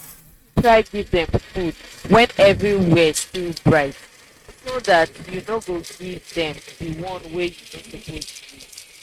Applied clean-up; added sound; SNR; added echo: neural mask model RNNoise.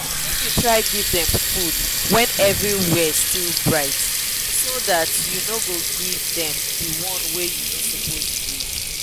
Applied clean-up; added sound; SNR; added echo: none; Water tap, faucet; -2 dB; none.